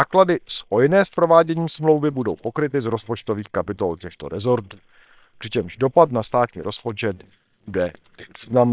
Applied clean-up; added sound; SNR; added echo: neural separator model SepFormer WHAM!.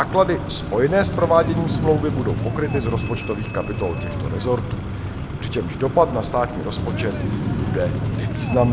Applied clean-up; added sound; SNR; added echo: none; Screech; 2 dB; none.